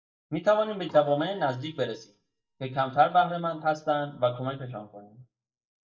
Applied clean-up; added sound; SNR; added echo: neural mask model DeepFilterNet 3.